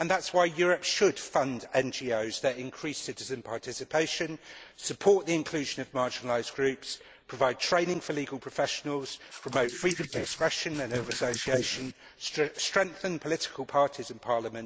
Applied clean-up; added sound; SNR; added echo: neural mask model Resemble Enhance denoiser.